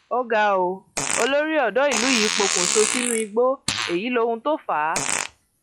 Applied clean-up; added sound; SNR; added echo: classical method log-MMSE.